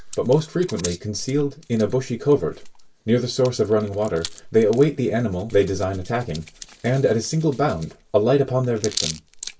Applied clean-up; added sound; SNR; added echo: none; Hands; 17 dB; reverberation time 0.1 s.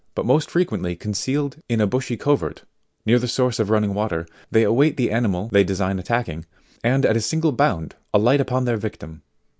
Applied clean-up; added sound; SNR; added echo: none; none; none; none.